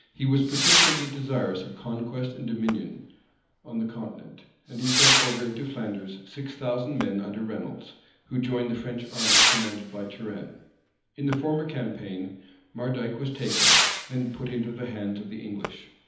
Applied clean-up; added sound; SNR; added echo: none; Whoosh, swoosh, swish / Fireworks; -2 dB; reverberation time 1.3 s.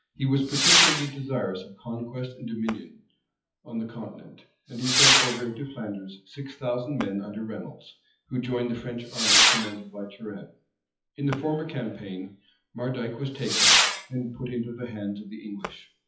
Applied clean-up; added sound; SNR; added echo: classical method WPE with log-MMSE.